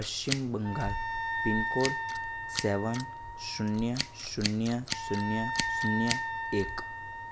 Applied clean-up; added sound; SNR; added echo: none; Scissors + Wind instrument, woodwind instrument; 2 dB; none.